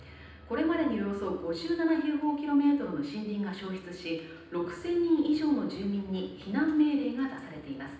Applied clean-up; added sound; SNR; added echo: none; none; none; reverberation time 0.9 s.